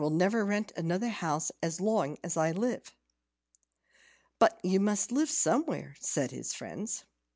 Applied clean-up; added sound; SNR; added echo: none; none; none; none.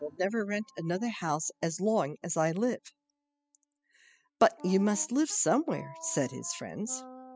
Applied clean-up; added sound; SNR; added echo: classical method spectral subtraction.